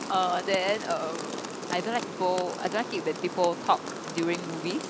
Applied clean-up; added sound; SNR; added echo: none; Rain; 7 dB; none.